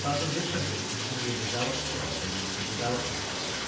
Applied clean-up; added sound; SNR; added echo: none; Bathtub (filling or washing); -1 dB; reverberation time 0.9 s.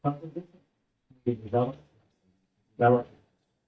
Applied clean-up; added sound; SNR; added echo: neural mask model DeepFilterNet 3.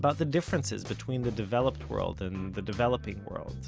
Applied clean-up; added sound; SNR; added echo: none; none; none; none.